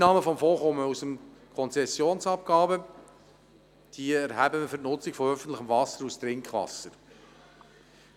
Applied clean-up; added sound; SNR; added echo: none; none; none; none.